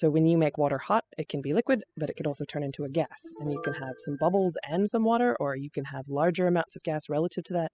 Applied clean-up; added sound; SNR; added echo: classical method spectral subtraction.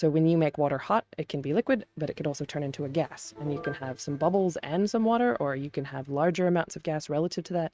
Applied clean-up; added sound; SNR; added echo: neural mask model RNNoise.